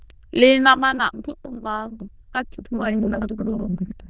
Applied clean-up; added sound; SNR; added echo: neural diffusion model UNIVERSE++.